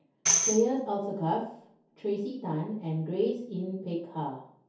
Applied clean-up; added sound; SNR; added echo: none; Tambourine; -1 dB; reverberation time 0.6 s.